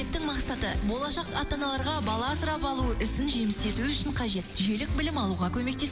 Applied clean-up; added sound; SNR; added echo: none; Tearing; 19 dB; none.